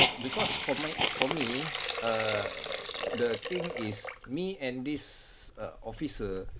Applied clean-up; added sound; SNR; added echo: none; Hiss; -2 dB; none.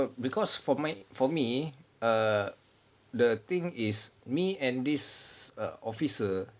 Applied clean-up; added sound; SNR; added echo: none; none; none; none.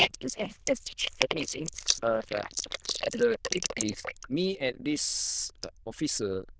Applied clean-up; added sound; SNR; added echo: neural diffusion model UNIVERSE++.